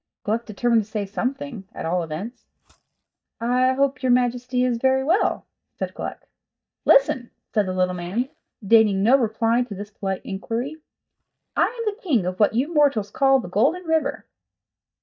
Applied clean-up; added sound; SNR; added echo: neural mask model DeepFilterNet 3.